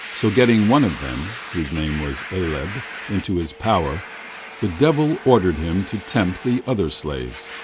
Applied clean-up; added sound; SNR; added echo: none; Domestic sounds, home sounds; 14 dB; none.